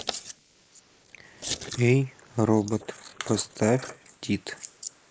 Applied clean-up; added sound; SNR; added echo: neural mask model Resemble Enhance denoiser.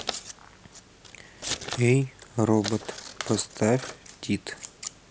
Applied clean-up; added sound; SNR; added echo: none; Scissors; 11 dB; none.